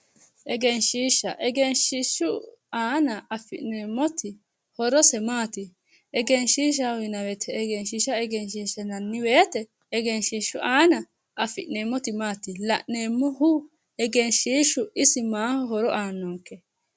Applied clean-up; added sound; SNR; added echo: none; none; none; none.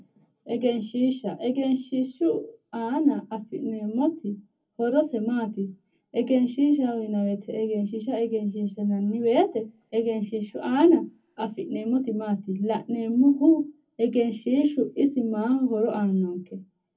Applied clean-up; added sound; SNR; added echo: none; none; none; reverberation time 0.3 s.